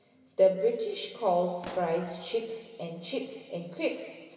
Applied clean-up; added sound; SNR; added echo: none; Explosion; 18 dB; reverberation time 2.1 s.